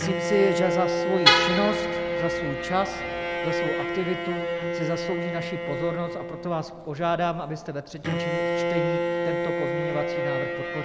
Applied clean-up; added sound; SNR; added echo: none; Bowed string instrument + Vehicle horn, car horn, honking; -2 dB; none.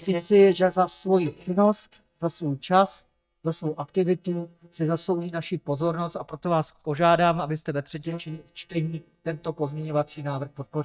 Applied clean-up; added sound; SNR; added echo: neural mask model DeepFilterNet 3.